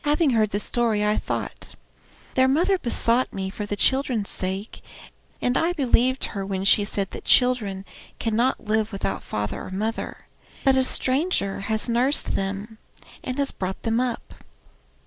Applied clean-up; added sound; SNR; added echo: none; none; none; none.